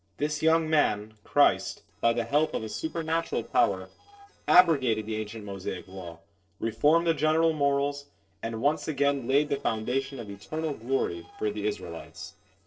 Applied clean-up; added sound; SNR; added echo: neural separator model SepFormer DNS4.